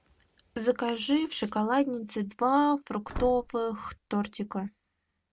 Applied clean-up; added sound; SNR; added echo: none; Slam / Wood; 12 dB; none.